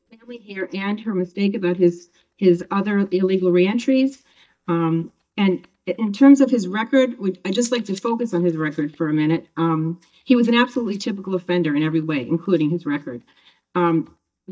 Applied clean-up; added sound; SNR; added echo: neural mask model DeepFilterNet 3.